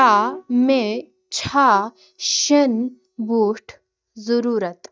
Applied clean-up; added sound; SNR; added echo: neural mask model DeepFilterNet 3.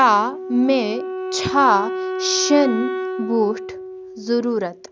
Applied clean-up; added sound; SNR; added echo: none; Wind instrument, woodwind instrument; 7 dB; none.